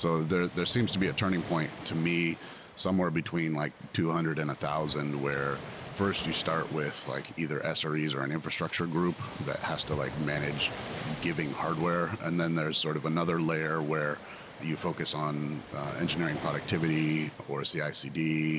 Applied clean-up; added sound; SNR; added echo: none; Waves, surf; 13 dB; none.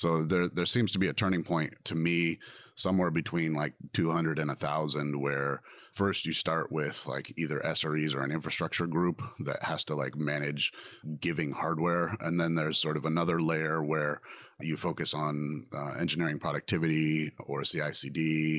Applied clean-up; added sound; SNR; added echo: none; none; none; none.